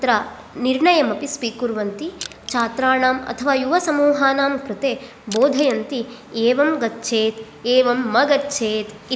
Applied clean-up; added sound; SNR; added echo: none; Crushing; 17 dB; none.